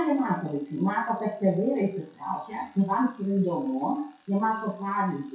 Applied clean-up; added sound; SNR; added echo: classical method WPE with log-MMSE.